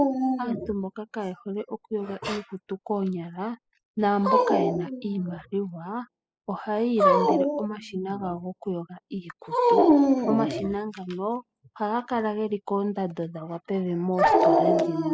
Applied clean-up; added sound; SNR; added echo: classical method spectral subtraction.